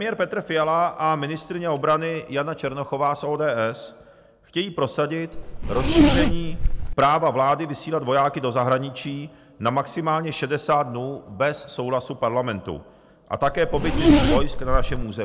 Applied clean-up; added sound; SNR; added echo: none; Zipper (clothing); -5 dB; none.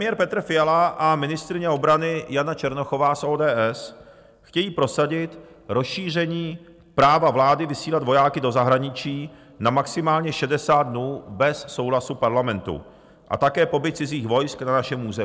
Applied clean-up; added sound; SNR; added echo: none; none; none; none.